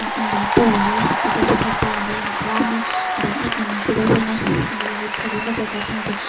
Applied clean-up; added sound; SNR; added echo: none; Applause / Cheering; 1 dB; reverberation time 0.2 s.